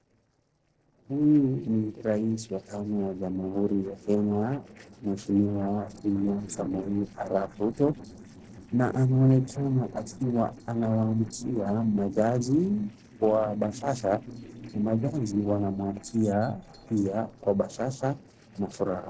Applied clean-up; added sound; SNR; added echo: neural separator model SepFormer DNS4.